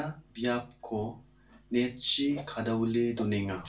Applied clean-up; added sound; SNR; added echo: none; Whoosh, swoosh, swish; 16 dB; reverberation time 0.3 s.